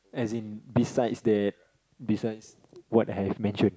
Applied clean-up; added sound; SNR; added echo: none; none; none; none.